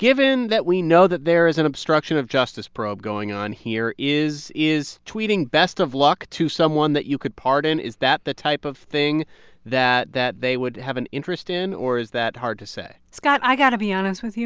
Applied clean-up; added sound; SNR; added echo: none; none; none; none.